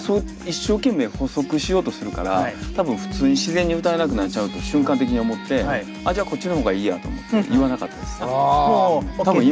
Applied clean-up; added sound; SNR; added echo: none; Bass guitar; 15 dB; none.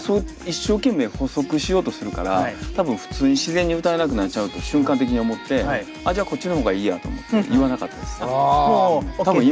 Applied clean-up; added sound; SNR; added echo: none; none; none; none.